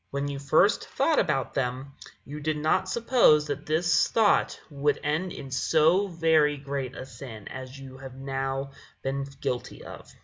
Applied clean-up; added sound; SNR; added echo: none; none; none; none.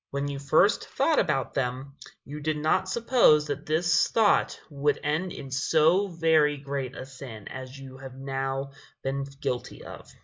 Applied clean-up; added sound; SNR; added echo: neural mask model Resemble Enhance denoiser.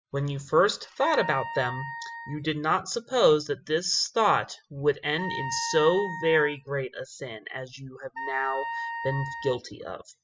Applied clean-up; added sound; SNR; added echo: classical method spectral subtraction.